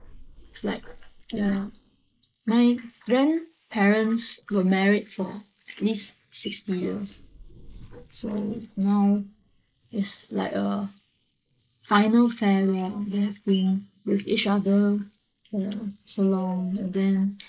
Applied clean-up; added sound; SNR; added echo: neural mask model Resemble Enhance denoiser.